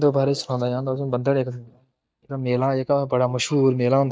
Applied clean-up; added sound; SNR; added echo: neural mask model DeepFilterNet 3.